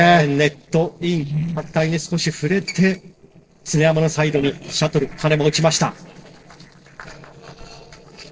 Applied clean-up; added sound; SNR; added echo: neural separator model SepFormer DNS4.